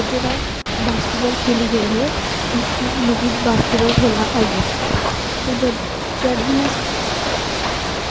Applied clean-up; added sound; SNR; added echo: none; Ocean / Boat, Water vehicle; -1 dB; none.